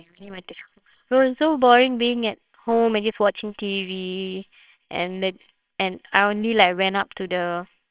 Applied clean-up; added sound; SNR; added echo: neural separator model SepFormer WHAMR!.